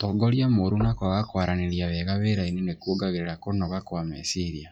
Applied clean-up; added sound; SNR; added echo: classical method log-MMSE.